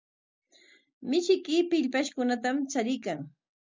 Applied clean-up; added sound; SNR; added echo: none; none; none; none.